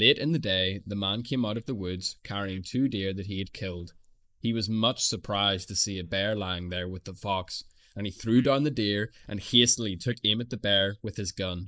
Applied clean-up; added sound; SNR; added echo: neural mask model Resemble Enhance denoiser.